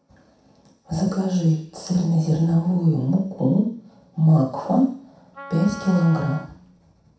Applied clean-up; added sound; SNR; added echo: none; Wind instrument, woodwind instrument; 17 dB; reverberation time 0.7 s.